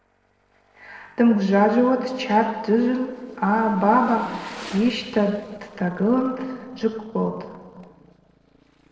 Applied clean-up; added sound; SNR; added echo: neural separator model SepFormer DNS4.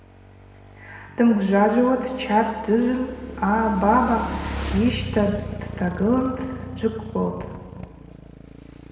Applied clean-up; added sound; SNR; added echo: none; Motorcycle / Engine; 11 dB; reverberation time 1.8 s.